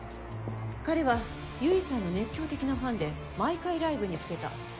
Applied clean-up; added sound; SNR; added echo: none; none; none; none.